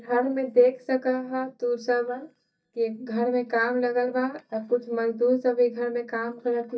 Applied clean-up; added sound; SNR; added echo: neural mask model DeepFilterNet 3.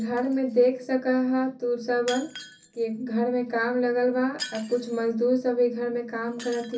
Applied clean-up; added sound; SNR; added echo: none; Shatter; 20 dB; reverberation time 0.3 s.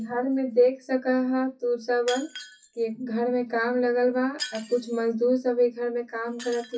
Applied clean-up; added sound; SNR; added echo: classical method WPE with log-MMSE.